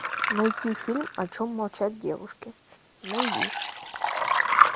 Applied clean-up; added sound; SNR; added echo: none; Liquid; -4 dB; none.